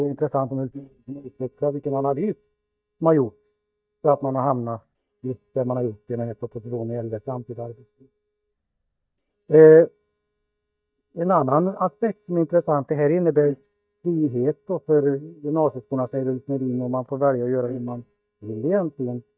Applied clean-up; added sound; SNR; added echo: neural mask model DeepFilterNet 3.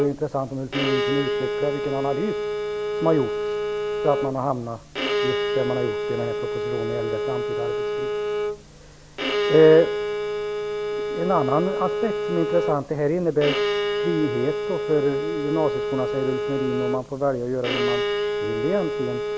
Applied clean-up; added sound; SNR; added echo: none; Bowed string instrument; 1 dB; none.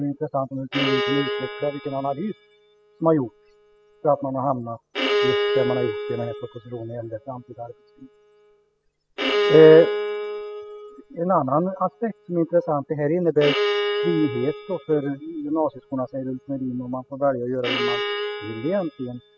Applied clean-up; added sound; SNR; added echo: classical method spectral subtraction.